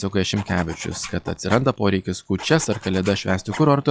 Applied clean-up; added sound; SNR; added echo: classical method log-MMSE.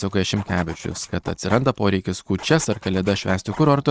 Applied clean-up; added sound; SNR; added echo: neural mask model RNNoise.